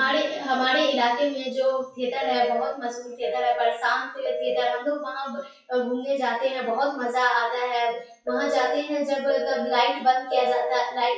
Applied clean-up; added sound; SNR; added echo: classical method WPE with log-MMSE.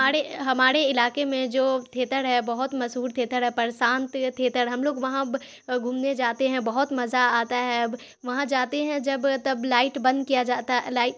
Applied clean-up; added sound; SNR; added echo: none; none; none; none.